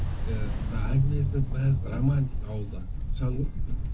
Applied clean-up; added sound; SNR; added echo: none; Ocean; -1 dB; reverberation time 0.3 s.